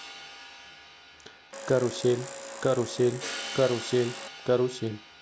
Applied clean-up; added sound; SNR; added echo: none; Domestic sounds, home sounds + Hi-hat; 11 dB; none.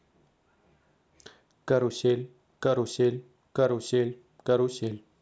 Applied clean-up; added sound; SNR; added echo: none; none; none; none.